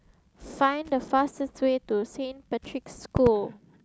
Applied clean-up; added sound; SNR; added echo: none; Crackle; 13 dB; none.